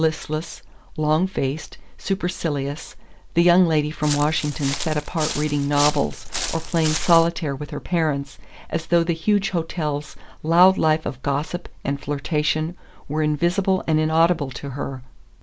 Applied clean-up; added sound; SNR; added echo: none; Walk, footsteps; 6 dB; none.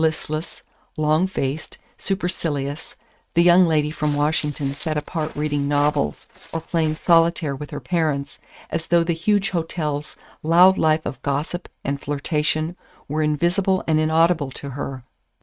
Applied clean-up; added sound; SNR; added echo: neural mask model RNNoise.